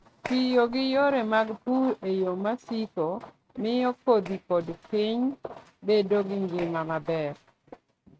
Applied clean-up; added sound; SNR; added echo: neural mask model RNNoise.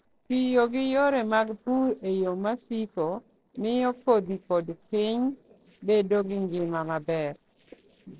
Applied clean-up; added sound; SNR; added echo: neural separator model SepFormer DNS4.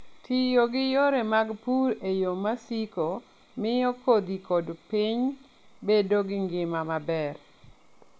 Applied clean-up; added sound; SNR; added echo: none; none; none; none.